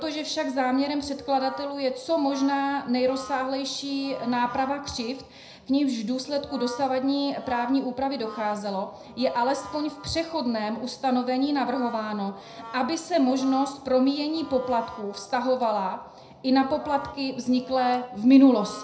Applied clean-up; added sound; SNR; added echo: none; Brass instrument; 19 dB; reverberation time 0.5 s.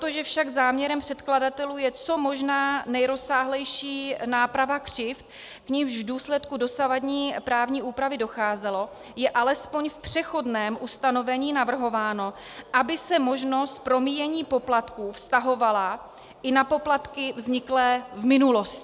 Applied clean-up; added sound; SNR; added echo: none; none; none; none.